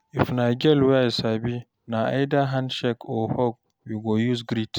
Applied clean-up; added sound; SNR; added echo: none; none; none; none.